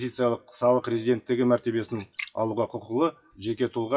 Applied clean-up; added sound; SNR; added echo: classical method WPE with log-MMSE.